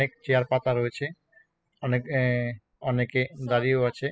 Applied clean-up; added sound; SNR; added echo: classical method spectral subtraction.